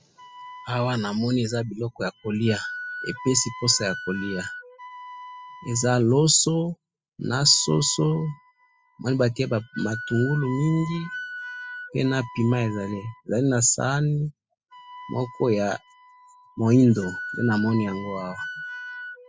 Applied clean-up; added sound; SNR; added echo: classical method spectral subtraction.